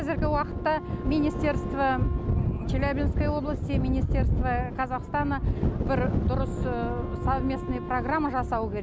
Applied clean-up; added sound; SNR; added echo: none; Wind instrument, woodwind instrument; 16 dB; none.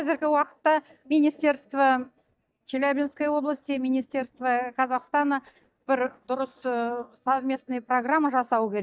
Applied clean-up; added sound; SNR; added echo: neural mask model DeepFilterNet 3.